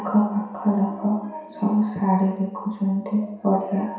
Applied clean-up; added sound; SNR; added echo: none; none; none; reverberation time 0.7 s.